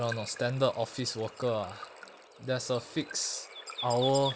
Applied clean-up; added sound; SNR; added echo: none; Water / Bird; 12 dB; none.